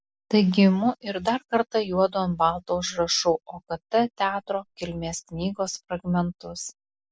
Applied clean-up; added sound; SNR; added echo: none; none; none; none.